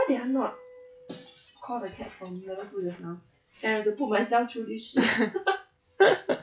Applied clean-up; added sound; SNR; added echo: classical method log-MMSE.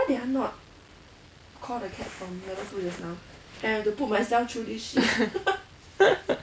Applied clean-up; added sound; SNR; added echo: none; none; none; none.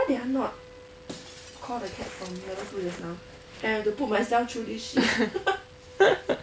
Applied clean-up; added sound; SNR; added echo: none; Wind instrument, woodwind instrument + Shatter; 19 dB; none.